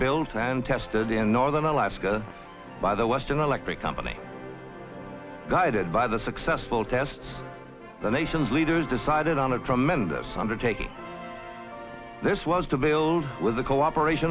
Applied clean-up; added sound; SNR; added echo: none; none; none; none.